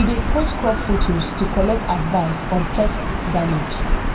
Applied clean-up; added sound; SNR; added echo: none; Gull, seagull / Ocean; -1 dB; reverberation time 1.5 s.